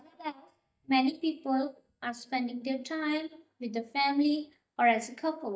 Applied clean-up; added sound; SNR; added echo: neural mask model DeepFilterNet 3.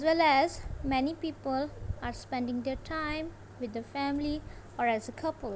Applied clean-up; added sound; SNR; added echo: none; none; none; none.